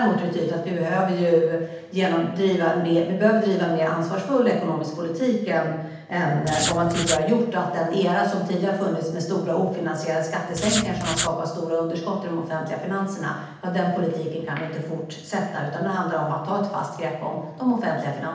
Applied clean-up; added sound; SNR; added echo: none; Writing; 4 dB; reverberation time 0.8 s.